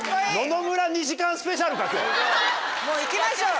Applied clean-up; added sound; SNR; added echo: none; none; none; none.